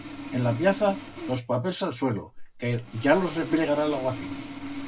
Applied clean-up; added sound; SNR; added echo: none; Sawing; 11 dB; none.